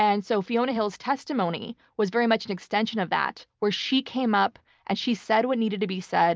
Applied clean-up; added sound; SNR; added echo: none; none; none; none.